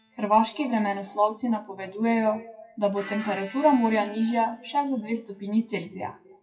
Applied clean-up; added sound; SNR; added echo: classical method WPE with log-MMSE.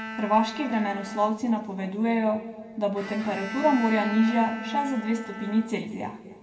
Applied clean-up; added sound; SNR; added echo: none; Bowed string instrument; 12 dB; reverberation time 1.4 s.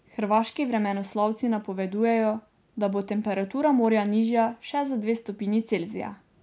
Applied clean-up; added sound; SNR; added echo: none; none; none; none.